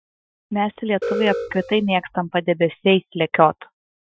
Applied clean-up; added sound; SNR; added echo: classical method Wiener filter.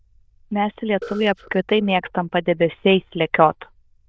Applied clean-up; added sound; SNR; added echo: neural diffusion model UNIVERSE++.